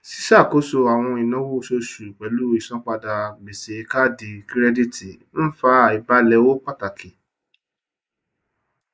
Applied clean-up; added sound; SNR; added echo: neural mask model Resemble Enhance denoiser.